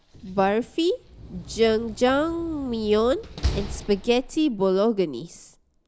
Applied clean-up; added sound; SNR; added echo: none; Slam; 12 dB; none.